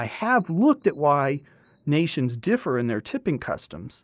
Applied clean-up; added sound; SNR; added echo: neural mask model DeepFilterNet 3.